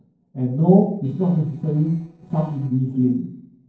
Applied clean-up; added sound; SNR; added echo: neural separator model SepFormer DNS4.